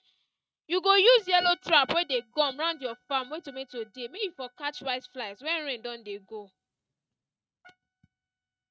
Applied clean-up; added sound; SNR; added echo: neural mask model RNNoise.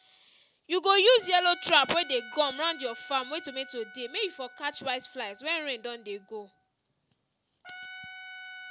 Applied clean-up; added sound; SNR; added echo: none; Trumpet; 18 dB; none.